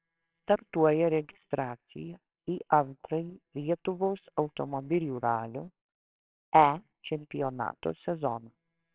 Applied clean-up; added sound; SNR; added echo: neural separator model SepFormer WHAMR!.